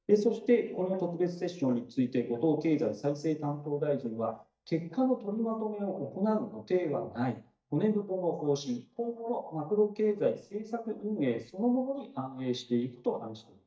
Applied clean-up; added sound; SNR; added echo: neural mask model DeepFilterNet 3.